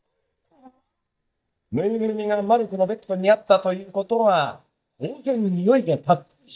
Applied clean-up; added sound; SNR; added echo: neural mask model DeepFilterNet 3.